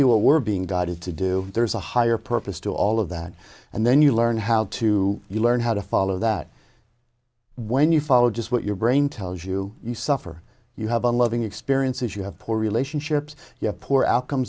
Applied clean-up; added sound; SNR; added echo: none; none; none; none.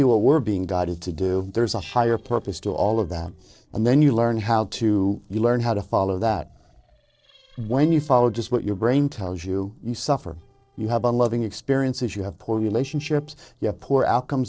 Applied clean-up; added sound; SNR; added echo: neural separator model SepFormer DNS4.